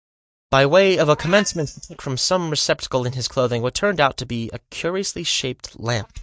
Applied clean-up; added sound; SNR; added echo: neural mask model DeepFilterNet 3.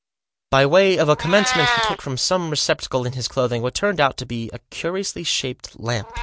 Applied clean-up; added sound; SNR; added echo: none; Meow; 8 dB; none.